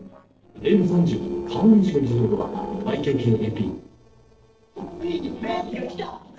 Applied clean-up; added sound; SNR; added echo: neural separator model SepFormer DNS4.